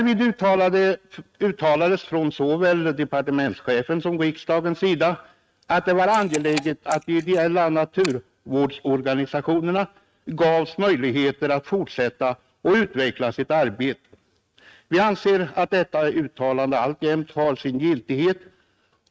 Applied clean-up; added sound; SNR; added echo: neural mask model RNNoise.